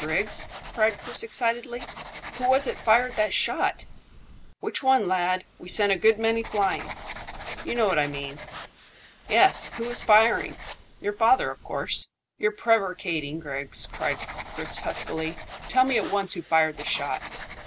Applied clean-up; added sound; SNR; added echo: none; Writing; 14 dB; none.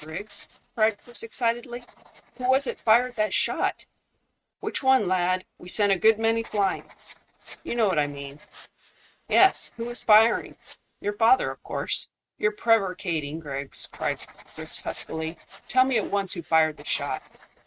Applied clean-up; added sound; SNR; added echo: neural mask model RNNoise.